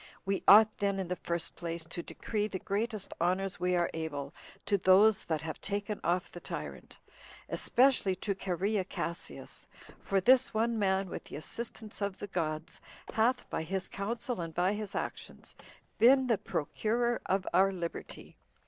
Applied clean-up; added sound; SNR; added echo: neural separator model SepFormer DNS4.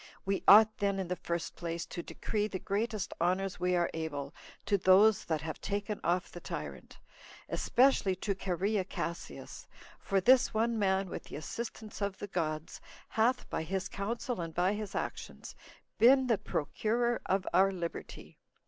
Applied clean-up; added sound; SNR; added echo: none; none; none; none.